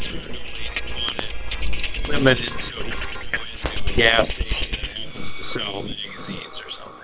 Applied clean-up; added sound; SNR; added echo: neural separator model SepFormer WHAM!.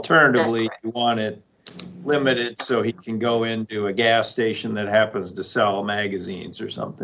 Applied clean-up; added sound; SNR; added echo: none; none; none; none.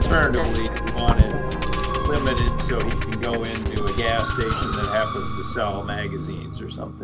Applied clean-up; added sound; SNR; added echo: none; Musical instrument; -4 dB; none.